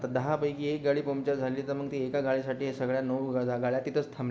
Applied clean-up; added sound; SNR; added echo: none; none; none; none.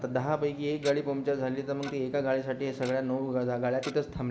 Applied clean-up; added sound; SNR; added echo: none; Tick-tock; 19 dB; none.